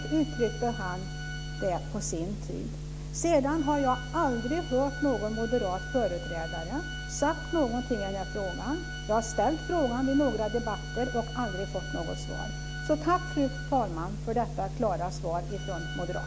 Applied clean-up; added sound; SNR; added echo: none; Organ; 14 dB; none.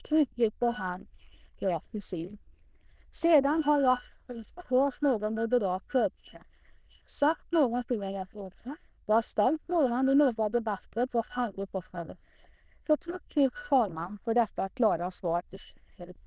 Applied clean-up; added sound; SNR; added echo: neural diffusion model UNIVERSE++.